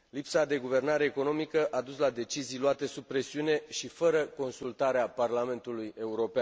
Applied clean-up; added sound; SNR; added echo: none; none; none; none.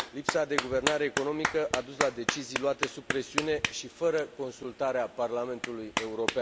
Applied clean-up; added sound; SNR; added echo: none; Clapping; 4 dB; none.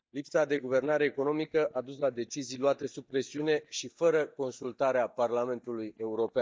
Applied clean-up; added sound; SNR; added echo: neural mask model DeepFilterNet 3.